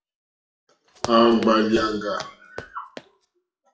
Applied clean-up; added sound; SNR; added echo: classical method WPE with log-MMSE.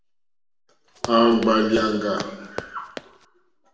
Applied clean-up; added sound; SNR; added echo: none; Run; 14 dB; reverberation time 1.0 s.